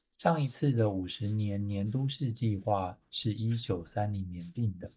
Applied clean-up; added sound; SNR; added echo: neural mask model DeepFilterNet 3.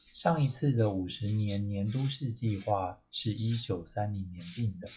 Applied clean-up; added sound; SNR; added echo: classical method log-MMSE.